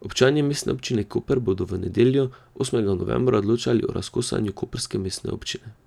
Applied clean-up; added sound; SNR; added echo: none; none; none; none.